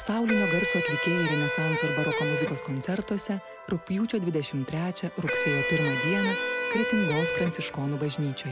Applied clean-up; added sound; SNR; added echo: none; Electric guitar; 1 dB; none.